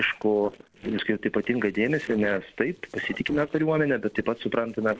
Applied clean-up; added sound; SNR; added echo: neural separator model SepFormer DNS4.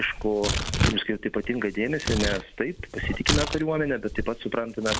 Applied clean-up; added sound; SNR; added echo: none; Tearing; 2 dB; none.